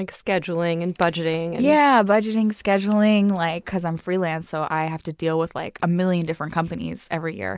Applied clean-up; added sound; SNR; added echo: none; none; none; none.